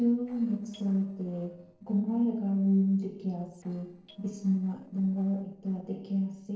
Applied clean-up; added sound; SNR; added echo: neural separator model SepFormer DNS4.